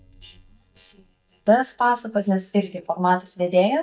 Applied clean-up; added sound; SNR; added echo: neural mask model DeepFilterNet 3.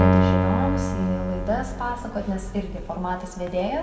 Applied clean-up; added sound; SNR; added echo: none; Keyboard (musical); -2 dB; none.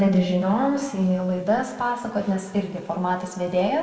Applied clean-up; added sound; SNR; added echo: neural mask model Resemble Enhance denoiser.